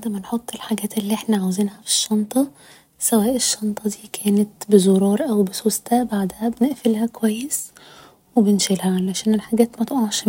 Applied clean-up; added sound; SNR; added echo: none; none; none; none.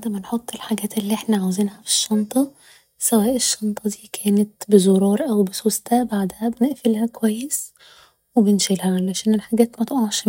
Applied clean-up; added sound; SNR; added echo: neural mask model DeepFilterNet 3.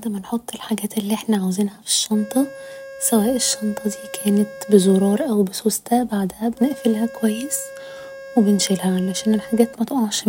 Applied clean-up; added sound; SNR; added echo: none; Organ; 16 dB; none.